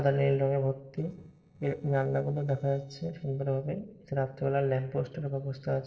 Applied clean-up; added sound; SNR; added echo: neural separator model SepFormer DNS4.